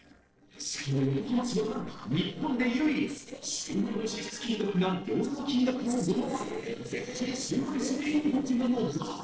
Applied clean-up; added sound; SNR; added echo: neural separator model SepFormer DNS4.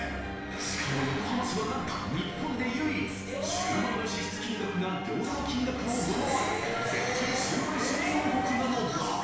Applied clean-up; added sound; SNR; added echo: none; Electric guitar; 10 dB; reverberation time 0.9 s.